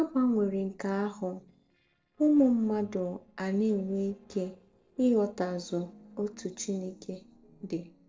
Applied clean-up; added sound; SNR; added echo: neural separator model SepFormer DNS4.